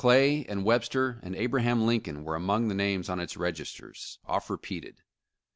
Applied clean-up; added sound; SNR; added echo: none; none; none; none.